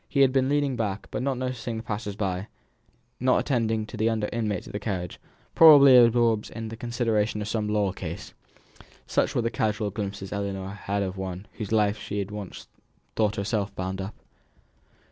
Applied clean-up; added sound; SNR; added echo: none; none; none; none.